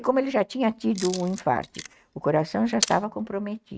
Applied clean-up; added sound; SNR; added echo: neural mask model RNNoise.